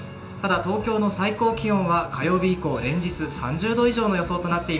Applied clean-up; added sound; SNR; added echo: none; none; none; reverberation time 0.5 s.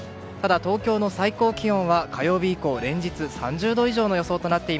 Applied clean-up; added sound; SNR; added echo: none; none; none; none.